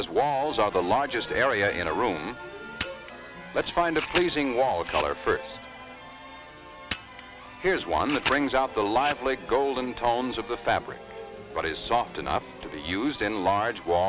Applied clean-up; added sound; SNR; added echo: none; Camera; 11 dB; none.